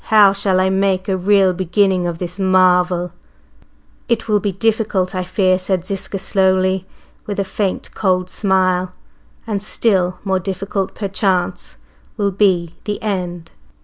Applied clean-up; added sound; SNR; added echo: none; none; none; none.